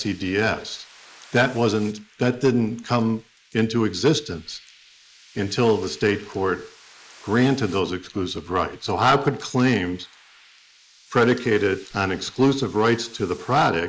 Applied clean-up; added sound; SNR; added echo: neural mask model Resemble Enhance denoiser.